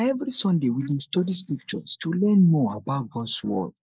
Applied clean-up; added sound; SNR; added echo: neural mask model Resemble Enhance denoiser.